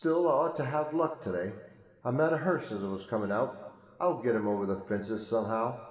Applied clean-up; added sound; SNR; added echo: none; none; none; reverberation time 2.1 s.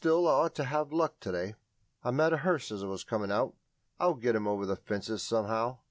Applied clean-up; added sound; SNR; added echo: none; none; none; none.